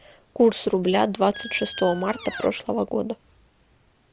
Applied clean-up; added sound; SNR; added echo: none; Squeak; 11 dB; none.